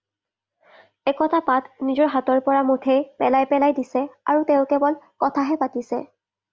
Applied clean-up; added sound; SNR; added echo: none; none; none; none.